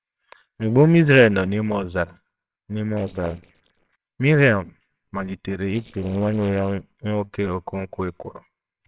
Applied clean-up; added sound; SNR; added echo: neural separator model SepFormer WHAMR!.